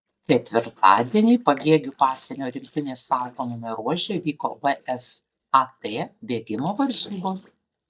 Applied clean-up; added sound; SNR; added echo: neural mask model DeepFilterNet 3.